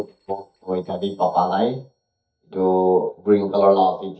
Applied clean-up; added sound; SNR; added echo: neural mask model DeepFilterNet 3.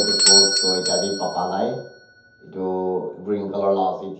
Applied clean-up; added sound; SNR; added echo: none; Bell / Doorbell; -2 dB; reverberation time 0.6 s.